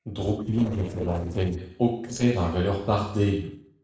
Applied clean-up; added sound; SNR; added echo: neural separator model SepFormer DNS4.